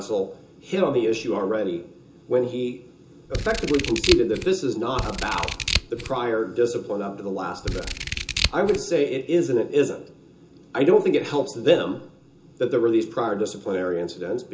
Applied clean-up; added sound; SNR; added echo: none; Scissors; 4 dB; reverberation time 0.2 s.